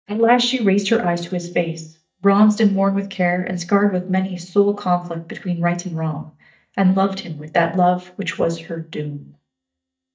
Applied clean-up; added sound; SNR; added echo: neural mask model DeepFilterNet 3.